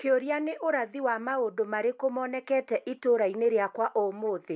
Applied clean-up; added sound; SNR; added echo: none; none; none; none.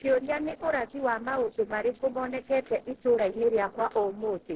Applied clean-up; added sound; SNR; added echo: neural separator model SepFormer DNS4.